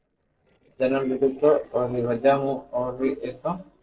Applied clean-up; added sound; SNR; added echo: neural separator model SepFormer DNS4.